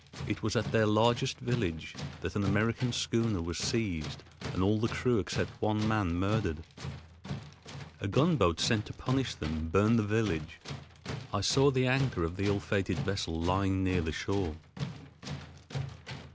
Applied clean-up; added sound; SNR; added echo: none; Tools; 10 dB; none.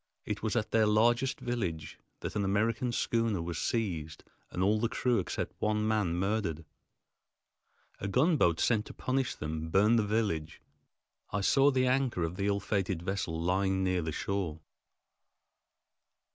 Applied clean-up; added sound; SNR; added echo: none; none; none; none.